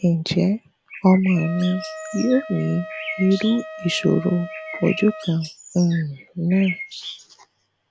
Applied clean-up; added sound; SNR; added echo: none; Bird + Wind instrument, woodwind instrument; 13 dB; none.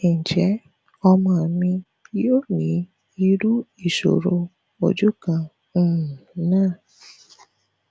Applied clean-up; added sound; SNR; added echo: none; none; none; none.